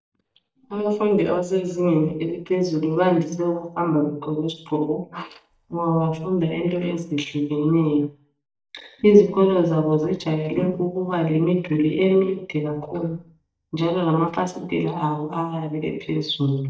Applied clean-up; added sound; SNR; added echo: neural mask model DeepFilterNet 3.